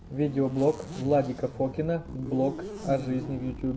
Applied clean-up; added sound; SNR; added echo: none; Zipper (clothing); 11 dB; none.